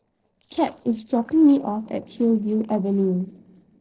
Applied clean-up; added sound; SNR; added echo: neural separator model SepFormer DNS4.